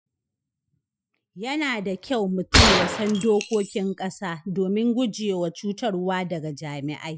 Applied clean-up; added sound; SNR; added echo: classical method Wiener filter.